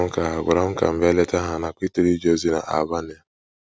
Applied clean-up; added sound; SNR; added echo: none; none; none; none.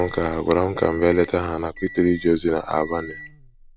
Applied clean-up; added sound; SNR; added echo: none; Microwave oven + Buzz; 17 dB; none.